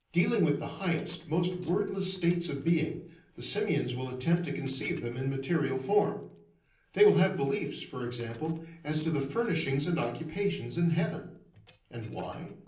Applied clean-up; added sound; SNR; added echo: neural separator model SepFormer DNS4.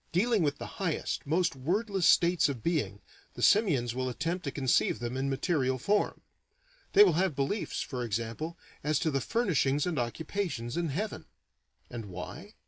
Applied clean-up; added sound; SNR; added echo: none; none; none; none.